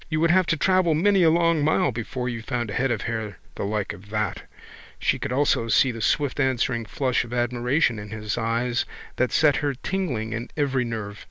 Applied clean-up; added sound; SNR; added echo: none; none; none; none.